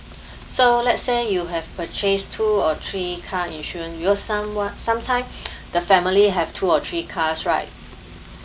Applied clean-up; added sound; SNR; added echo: none; Frying (food); 17 dB; none.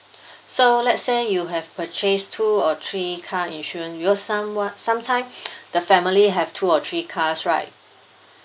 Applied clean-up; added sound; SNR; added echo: none; none; none; none.